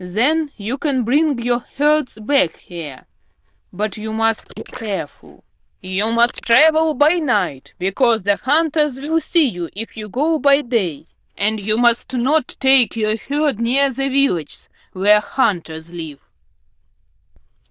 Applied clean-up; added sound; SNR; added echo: neural diffusion model UNIVERSE++.